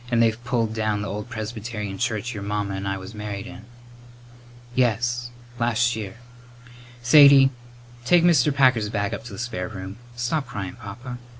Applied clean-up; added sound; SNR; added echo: none; none; none; none.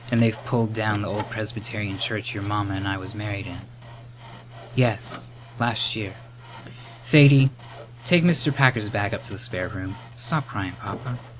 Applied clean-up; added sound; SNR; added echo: none; Sawing; 19 dB; none.